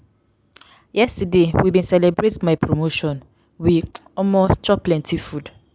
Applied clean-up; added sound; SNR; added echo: none; none; none; none.